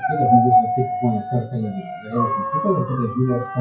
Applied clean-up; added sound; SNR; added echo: classical method WPE with log-MMSE.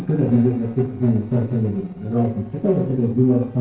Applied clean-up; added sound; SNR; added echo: neural separator model SepFormer DNS4.